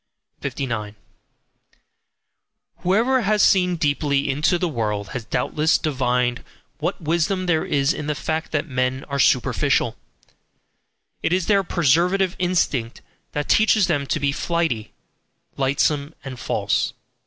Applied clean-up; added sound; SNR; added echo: none; none; none; none.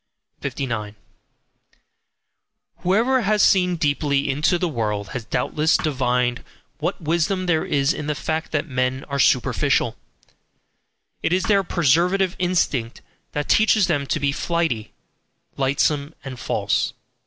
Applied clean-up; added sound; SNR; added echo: none; Thump, thud; 12 dB; none.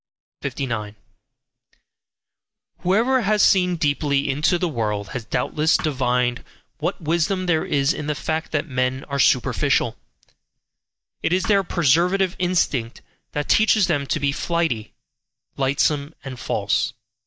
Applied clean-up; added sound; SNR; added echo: neural mask model DeepFilterNet 3.